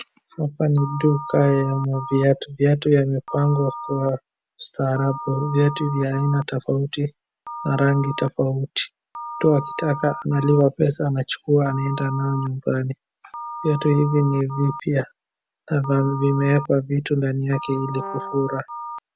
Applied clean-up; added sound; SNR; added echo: none; Telephone + Brass instrument; 13 dB; none.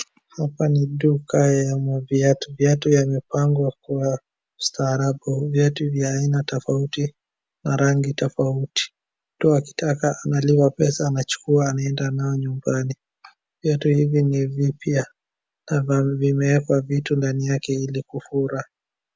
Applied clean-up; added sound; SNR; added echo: none; none; none; none.